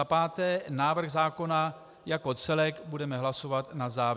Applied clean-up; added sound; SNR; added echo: none; none; none; none.